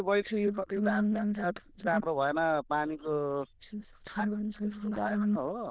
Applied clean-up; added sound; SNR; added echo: neural diffusion model UNIVERSE++.